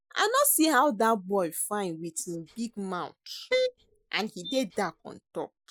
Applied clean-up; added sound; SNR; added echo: neural mask model Resemble Enhance denoiser.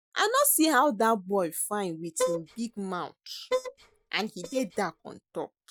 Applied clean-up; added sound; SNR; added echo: neural mask model DeepFilterNet 3.